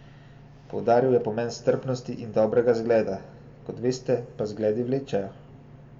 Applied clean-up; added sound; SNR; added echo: none; none; none; reverberation time 1.5 s.